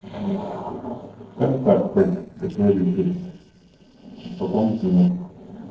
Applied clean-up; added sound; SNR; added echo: neural separator model SepFormer DNS4.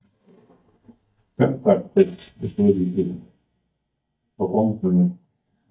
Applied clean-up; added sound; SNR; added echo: neural mask model DeepFilterNet 3.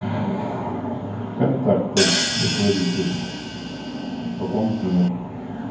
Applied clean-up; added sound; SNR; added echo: none; Hi-hat; 4 dB; reverberation time 0.9 s.